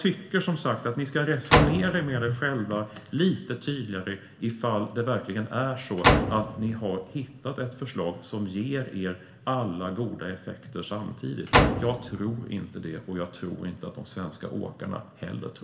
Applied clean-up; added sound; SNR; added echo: none; Slam; -2 dB; reverberation time 0.6 s.